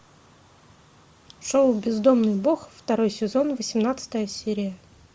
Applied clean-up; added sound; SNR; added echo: none; none; none; none.